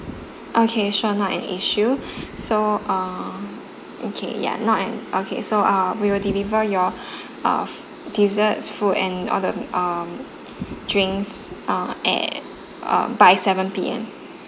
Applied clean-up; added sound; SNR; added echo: none; none; none; none.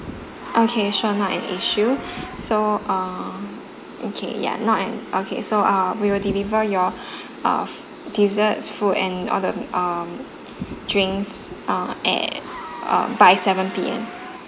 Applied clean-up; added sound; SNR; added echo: none; Engine / Car; 18 dB; none.